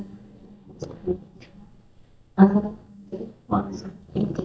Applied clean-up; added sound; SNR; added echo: neural mask model DeepFilterNet 3.